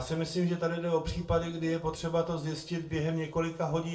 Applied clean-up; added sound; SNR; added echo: neural separator model SepFormer DNS4.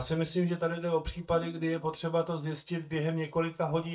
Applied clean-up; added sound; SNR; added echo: neural mask model DeepFilterNet 3.